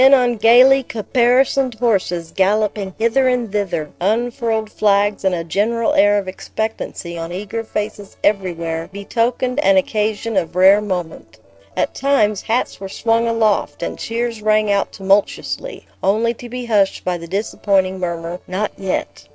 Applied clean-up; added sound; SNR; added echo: neural separator model SepFormer DNS4.